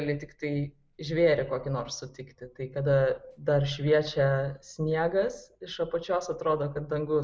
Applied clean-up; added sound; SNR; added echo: none; none; none; none.